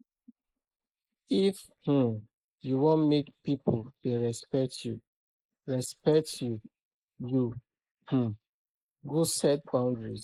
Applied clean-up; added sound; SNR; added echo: neural mask model Resemble Enhance denoiser.